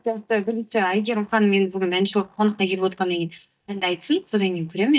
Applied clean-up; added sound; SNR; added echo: neural mask model DeepFilterNet 3.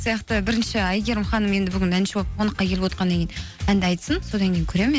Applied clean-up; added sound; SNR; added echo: none; none; none; none.